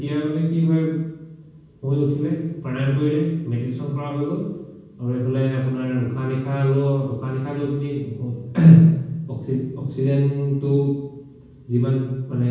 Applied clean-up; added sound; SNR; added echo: none; none; none; reverberation time 1.2 s.